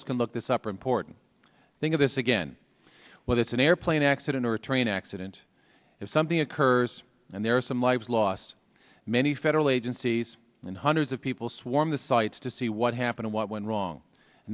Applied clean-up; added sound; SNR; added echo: none; none; none; none.